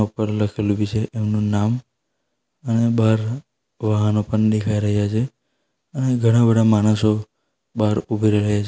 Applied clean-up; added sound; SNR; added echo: none; none; none; none.